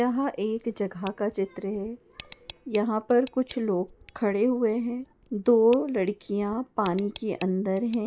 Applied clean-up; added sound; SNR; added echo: none; Tick; 18 dB; none.